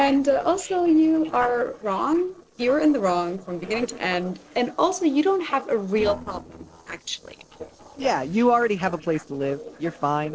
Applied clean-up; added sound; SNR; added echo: neural separator model SepFormer DNS4.